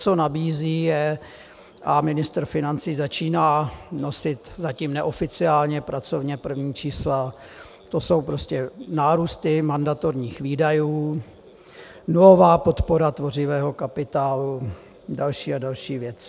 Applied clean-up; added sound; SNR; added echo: none; none; none; none.